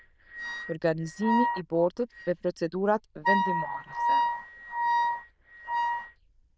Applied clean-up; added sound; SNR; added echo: neural diffusion model UNIVERSE++.